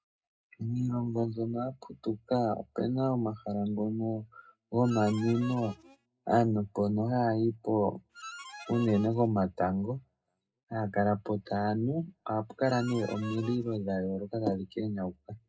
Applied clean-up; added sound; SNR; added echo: none; Harmonica; 15 dB; reverberation time 0.2 s.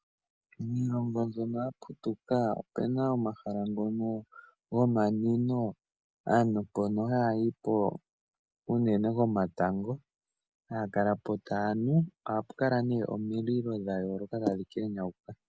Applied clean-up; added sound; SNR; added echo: none; none; none; none.